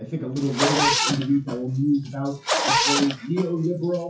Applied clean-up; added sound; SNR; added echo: classical method WPE with log-MMSE.